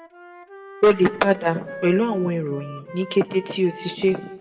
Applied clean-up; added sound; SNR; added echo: none; Wind instrument, woodwind instrument; 18 dB; reverberation time 1.3 s.